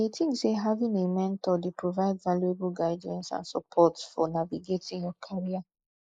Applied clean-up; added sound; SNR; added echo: neural mask model Resemble Enhance denoiser.